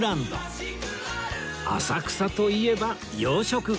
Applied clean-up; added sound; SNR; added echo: none; none; none; none.